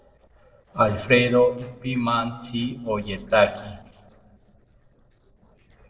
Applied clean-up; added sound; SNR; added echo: neural separator model SepFormer DNS4.